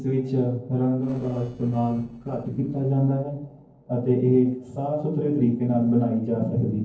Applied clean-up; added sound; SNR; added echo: neural separator model SepFormer DNS4.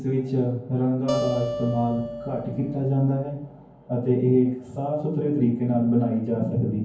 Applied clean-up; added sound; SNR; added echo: none; Acoustic guitar; 9 dB; reverberation time 0.9 s.